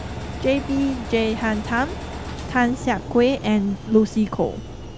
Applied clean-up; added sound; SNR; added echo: none; Engine; 10 dB; none.